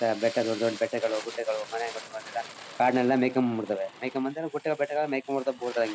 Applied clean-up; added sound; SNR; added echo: none; Fire; 16 dB; none.